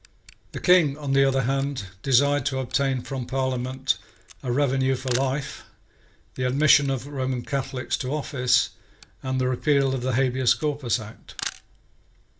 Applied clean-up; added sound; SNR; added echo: none; Camera; 20 dB; reverberation time 0.2 s.